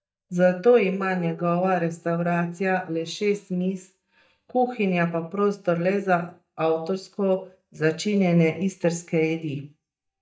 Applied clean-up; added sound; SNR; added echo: neural mask model DeepFilterNet 3.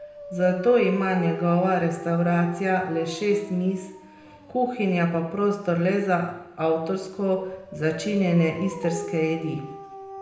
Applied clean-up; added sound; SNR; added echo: none; Dog; 15 dB; reverberation time 0.7 s.